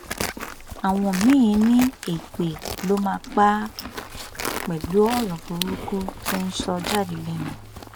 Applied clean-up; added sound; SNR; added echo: none; Livestock, farm animals, working animals; 9 dB; none.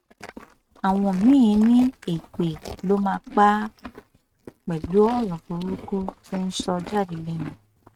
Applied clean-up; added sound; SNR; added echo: neural mask model RNNoise.